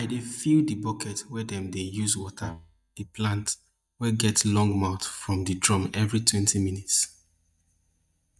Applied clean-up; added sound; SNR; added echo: neural mask model DeepFilterNet 3.